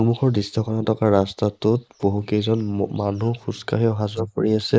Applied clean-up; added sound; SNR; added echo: neural mask model Resemble Enhance denoiser.